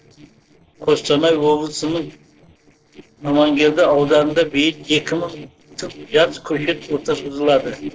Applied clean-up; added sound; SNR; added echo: neural separator model SepFormer DNS4.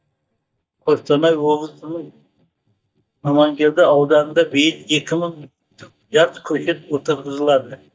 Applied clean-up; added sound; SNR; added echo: neural mask model DeepFilterNet 3.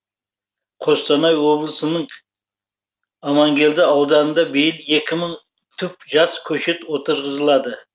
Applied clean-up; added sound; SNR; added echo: none; none; none; none.